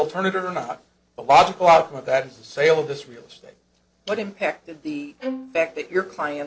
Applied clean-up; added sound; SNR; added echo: neural separator model SepFormer DNS4.